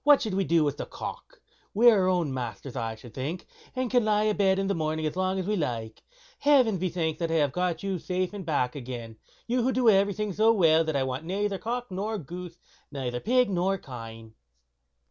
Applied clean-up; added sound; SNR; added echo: none; none; none; none.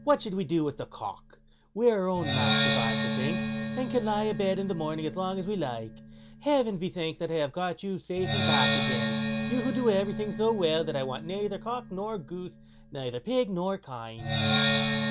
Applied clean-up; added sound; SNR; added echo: none; Percussion; -1 dB; none.